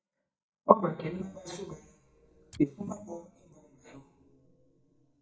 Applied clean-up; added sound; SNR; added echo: neural mask model DeepFilterNet 3.